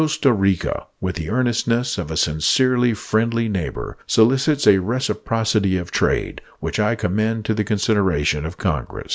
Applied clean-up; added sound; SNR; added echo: none; none; none; none.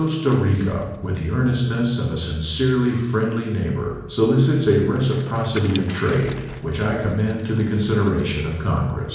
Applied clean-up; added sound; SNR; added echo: none; Bicycle; 19 dB; reverberation time 1.0 s.